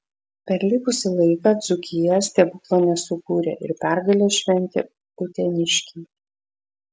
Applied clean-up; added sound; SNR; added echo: none; none; none; none.